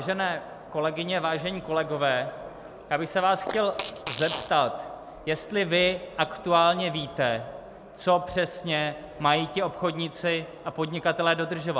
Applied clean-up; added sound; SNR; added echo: none; Fart; 9 dB; none.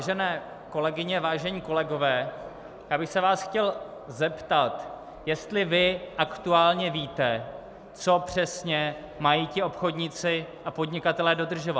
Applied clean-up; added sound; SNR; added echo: none; none; none; none.